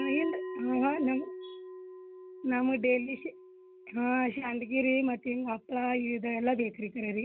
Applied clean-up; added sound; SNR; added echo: none; Bell; 12 dB; none.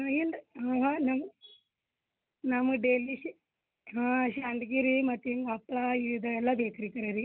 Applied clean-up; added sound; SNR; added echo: none; none; none; none.